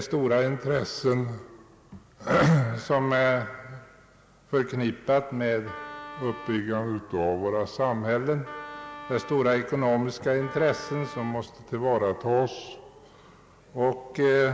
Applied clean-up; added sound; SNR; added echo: none; Wind instrument, woodwind instrument; 14 dB; none.